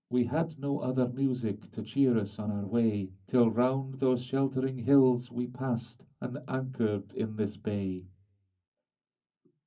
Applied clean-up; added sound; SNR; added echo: none; none; none; reverberation time 0.4 s.